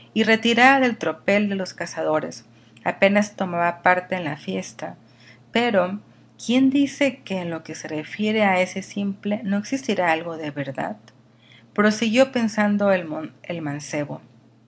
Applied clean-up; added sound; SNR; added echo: none; none; none; none.